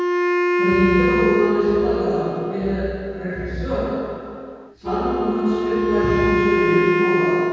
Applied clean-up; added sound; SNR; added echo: none; Wind instrument, woodwind instrument; -1 dB; reverberation time 2.2 s.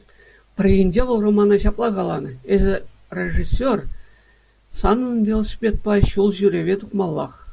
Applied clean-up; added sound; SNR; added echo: none; none; none; none.